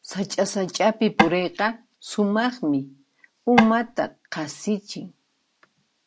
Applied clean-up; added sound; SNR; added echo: none; Tap / Wood; -1 dB; none.